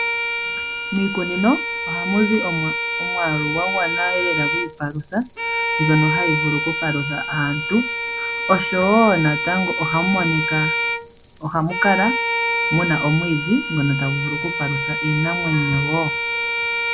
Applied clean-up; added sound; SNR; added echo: none; Insect + Bowed string instrument; 0 dB; none.